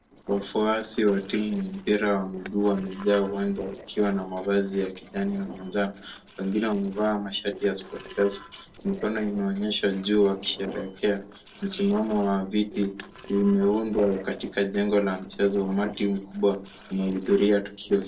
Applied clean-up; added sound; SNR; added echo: neural separator model SepFormer DNS4.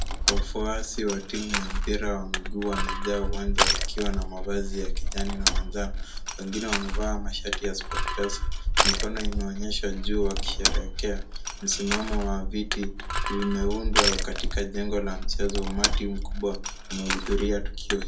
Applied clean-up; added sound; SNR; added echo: none; Crushing; -5 dB; reverberation time 0.2 s.